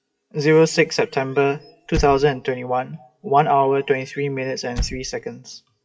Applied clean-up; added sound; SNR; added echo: classical method WPE with log-MMSE.